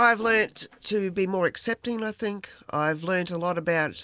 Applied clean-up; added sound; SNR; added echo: neural separator model SepFormer DNS4.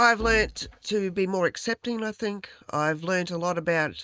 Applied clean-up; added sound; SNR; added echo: neural mask model RNNoise.